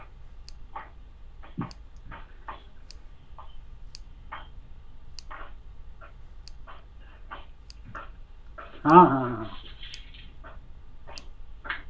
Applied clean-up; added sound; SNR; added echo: none; Tick; 12 dB; reverberation time 0.2 s.